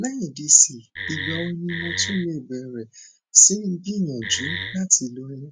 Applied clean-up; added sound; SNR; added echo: none; Wood; 7 dB; none.